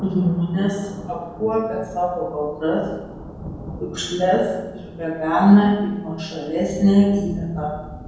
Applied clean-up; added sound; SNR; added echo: none; Thunder; 16 dB; reverberation time 1.0 s.